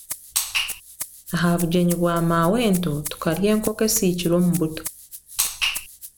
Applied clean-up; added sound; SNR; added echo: none; Rattle (instrument); 14 dB; none.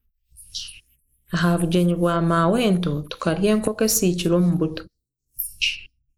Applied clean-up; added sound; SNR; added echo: neural mask model Resemble Enhance denoiser.